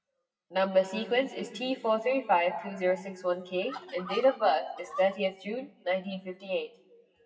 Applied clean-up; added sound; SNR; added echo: classical method WPE with log-MMSE.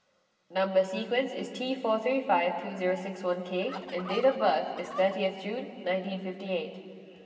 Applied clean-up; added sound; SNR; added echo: none; Fowl; 14 dB; reverberation time 2.7 s.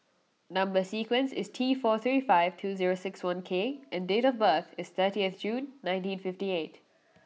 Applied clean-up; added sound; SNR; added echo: none; none; none; none.